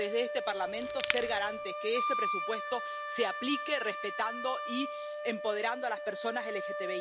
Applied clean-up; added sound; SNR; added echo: none; Wind instrument, woodwind instrument + Crackle; 2 dB; none.